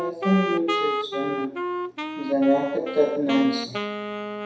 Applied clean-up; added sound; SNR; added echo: none; Wind instrument, woodwind instrument; 4 dB; reverberation time 0.7 s.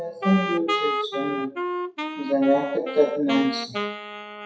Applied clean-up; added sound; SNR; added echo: classical method WPE with log-MMSE.